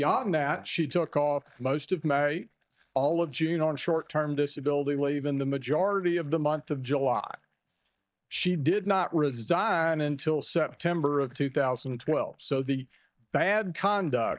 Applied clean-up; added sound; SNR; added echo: neural mask model DeepFilterNet 3.